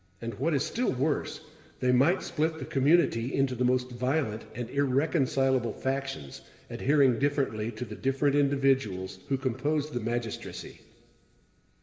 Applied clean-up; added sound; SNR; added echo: none; none; none; reverberation time 2.4 s.